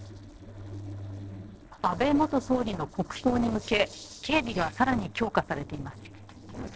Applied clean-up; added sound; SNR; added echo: neural separator model SepFormer DNS4.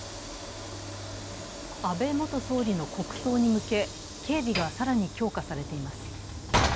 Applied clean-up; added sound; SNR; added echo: none; Sliding door / Train; 4 dB; none.